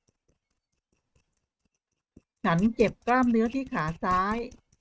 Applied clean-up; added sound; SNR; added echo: neural mask model RNNoise.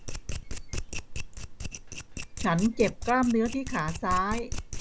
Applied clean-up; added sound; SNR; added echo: none; Domestic sounds, home sounds; 5 dB; none.